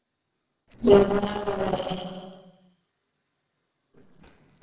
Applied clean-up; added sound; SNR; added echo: neural separator model SepFormer DNS4.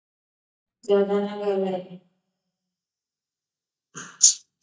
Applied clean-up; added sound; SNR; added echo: neural mask model DeepFilterNet 3.